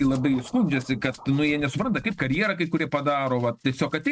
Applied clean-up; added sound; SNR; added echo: neural mask model RNNoise.